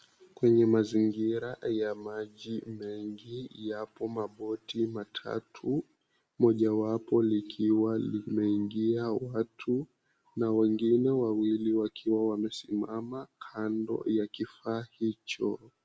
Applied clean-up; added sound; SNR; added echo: none; none; none; none.